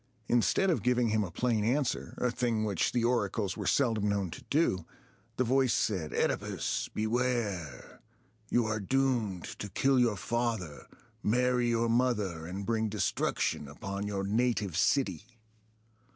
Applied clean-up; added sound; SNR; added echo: none; none; none; none.